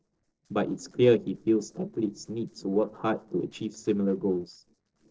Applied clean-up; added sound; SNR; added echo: neural separator model SepFormer DNS4.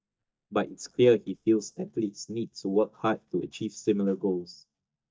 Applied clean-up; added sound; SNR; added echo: neural mask model DeepFilterNet 3.